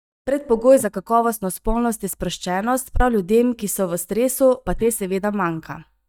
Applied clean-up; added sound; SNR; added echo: neural mask model DeepFilterNet 3.